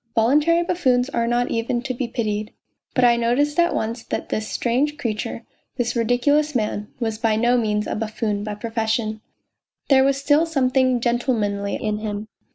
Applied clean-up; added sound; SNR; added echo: none; none; none; none.